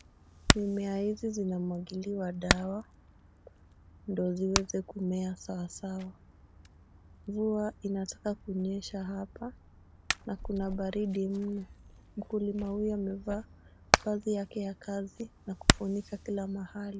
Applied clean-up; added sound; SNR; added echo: none; Hammer; 1 dB; none.